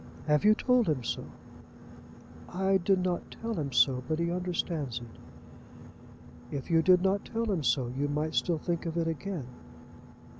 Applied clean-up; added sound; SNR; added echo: none; Boat, Water vehicle; 16 dB; none.